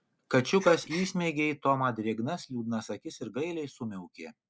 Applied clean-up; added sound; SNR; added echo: none; Gasp; 10 dB; none.